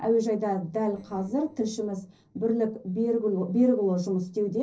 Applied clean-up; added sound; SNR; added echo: neural separator model SepFormer DNS4.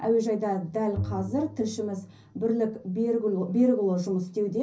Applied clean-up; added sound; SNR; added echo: none; Bowed string instrument; 12 dB; reverberation time 0.5 s.